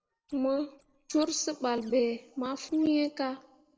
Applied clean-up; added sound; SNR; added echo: neural separator model SepFormer DNS4.